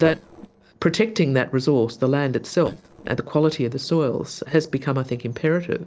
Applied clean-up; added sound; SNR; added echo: neural separator model SepFormer DNS4.